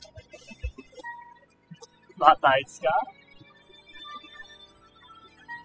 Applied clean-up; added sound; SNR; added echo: classical method spectral subtraction.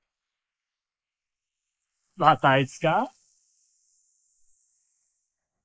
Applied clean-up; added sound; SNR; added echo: neural mask model Resemble Enhance denoiser.